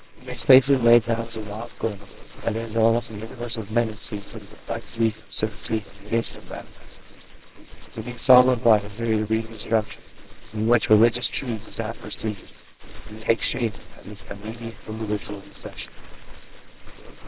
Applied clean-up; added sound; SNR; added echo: neural separator model SepFormer WHAMR!.